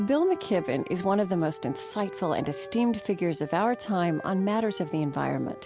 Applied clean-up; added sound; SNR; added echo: none; Wind instrument, woodwind instrument; 18 dB; none.